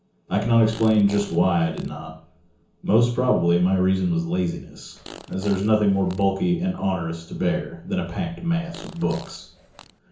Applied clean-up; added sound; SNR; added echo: none; Fart; 19 dB; reverberation time 0.7 s.